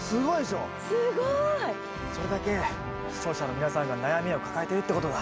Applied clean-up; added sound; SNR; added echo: none; Trumpet; 11 dB; none.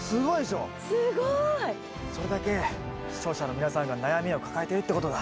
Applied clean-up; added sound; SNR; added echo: none; none; none; none.